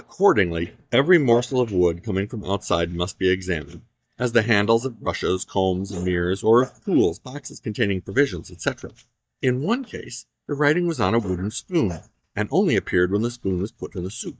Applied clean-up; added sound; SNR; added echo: neural mask model DeepFilterNet 3.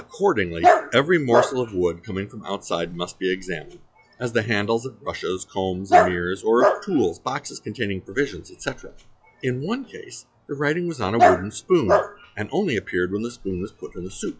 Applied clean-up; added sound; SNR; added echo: classical method log-MMSE.